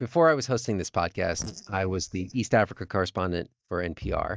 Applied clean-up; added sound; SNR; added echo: neural mask model DeepFilterNet 3.